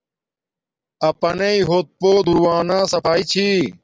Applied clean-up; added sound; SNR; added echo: none; none; none; none.